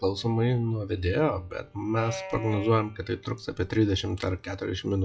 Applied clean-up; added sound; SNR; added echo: classical method WPE with log-MMSE.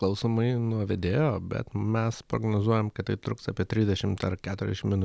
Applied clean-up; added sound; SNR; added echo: none; none; none; none.